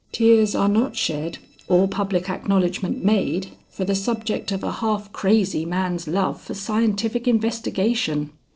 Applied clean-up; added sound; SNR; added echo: neural separator model SepFormer DNS4.